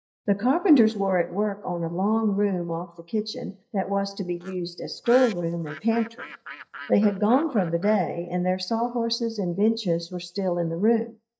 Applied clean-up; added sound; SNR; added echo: neural mask model DeepFilterNet 3.